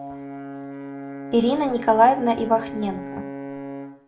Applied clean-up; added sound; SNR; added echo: none; Brass instrument; 11 dB; reverberation time 0.5 s.